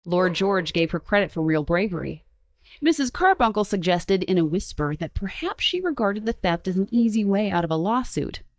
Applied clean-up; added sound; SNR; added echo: neural mask model DeepFilterNet 3.